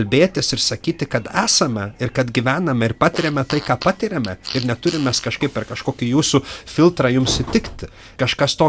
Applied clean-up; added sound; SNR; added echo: none; Fart + Train; 16 dB; none.